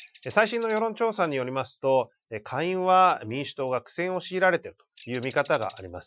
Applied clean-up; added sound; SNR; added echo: classical method Wiener filter.